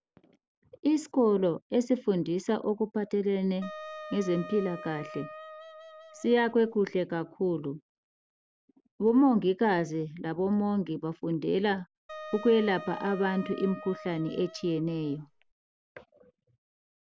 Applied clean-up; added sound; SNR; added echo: none; Wind instrument, woodwind instrument; 14 dB; none.